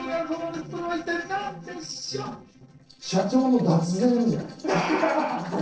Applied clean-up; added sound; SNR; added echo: neural separator model SepFormer DNS4.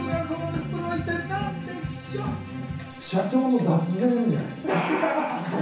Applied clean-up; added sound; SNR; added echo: none; Bowed string instrument; 15 dB; reverberation time 0.6 s.